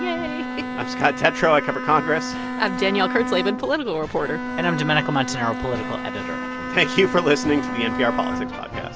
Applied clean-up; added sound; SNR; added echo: none; Bowed string instrument; 6 dB; none.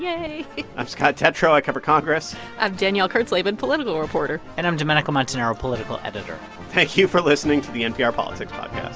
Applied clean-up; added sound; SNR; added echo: none; none; none; none.